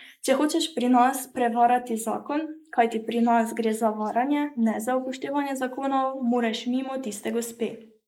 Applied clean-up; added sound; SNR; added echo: neural mask model Resemble Enhance denoiser.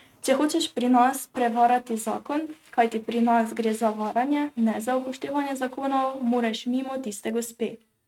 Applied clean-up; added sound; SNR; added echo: neural mask model RNNoise.